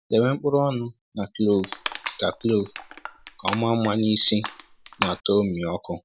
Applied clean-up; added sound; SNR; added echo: none; Crushing; 10 dB; none.